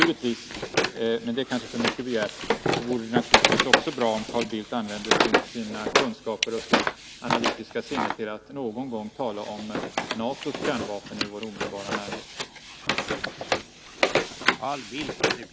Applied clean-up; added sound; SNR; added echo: none; Wood; -4 dB; none.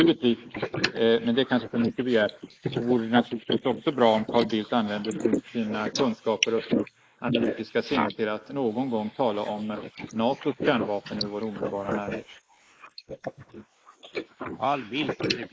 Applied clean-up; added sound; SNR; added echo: neural mask model Resemble Enhance denoiser.